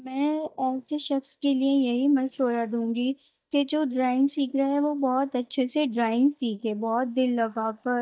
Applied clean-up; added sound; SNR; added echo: neural mask model DeepFilterNet 3.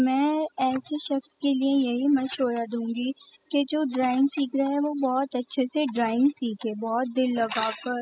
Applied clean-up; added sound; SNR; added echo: classical method spectral subtraction.